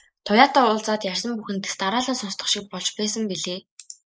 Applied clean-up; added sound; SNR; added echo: neural mask model Resemble Enhance denoiser.